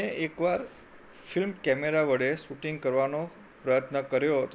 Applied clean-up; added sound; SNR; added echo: none; none; none; none.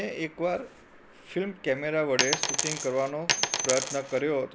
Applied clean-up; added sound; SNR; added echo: none; Coin (dropping); 0 dB; none.